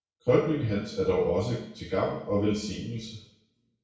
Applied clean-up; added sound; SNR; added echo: none; none; none; reverberation time 0.6 s.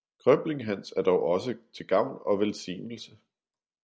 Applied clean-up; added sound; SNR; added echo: none; none; none; none.